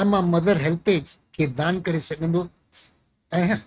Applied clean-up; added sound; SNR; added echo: neural mask model RNNoise.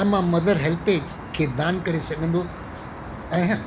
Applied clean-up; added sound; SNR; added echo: none; Traffic noise, roadway noise; 12 dB; none.